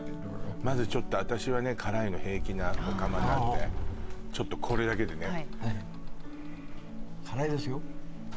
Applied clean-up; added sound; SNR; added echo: none; Sliding door; -2 dB; none.